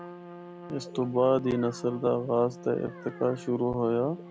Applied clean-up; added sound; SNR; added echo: none; Trumpet; 16 dB; none.